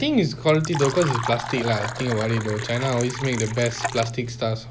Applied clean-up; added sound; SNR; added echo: none; Fill (with liquid) + Tick-tock; 8 dB; none.